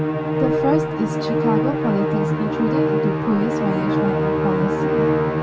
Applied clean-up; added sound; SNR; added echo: none; Musical instrument; -4 dB; reverberation time 1.7 s.